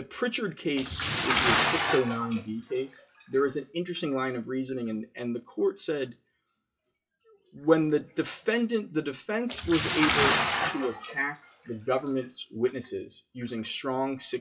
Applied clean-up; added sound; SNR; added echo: classical method WPE with log-MMSE.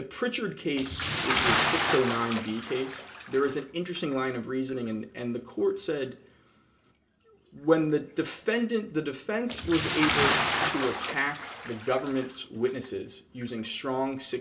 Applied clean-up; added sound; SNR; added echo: none; Bathtub (filling or washing) / Splash, splatter; 3 dB; reverberation time 0.2 s.